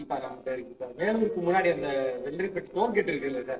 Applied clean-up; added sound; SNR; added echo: neural separator model SepFormer DNS4.